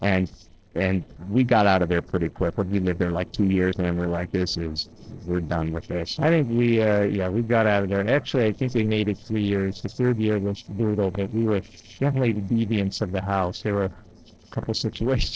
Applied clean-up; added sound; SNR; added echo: neural separator model SepFormer DNS4.